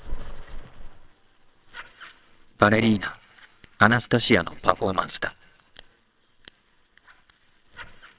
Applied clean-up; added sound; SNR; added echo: neural separator model SepFormer WHAMR!.